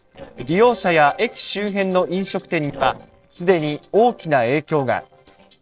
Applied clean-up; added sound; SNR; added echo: neural separator model SepFormer DNS4.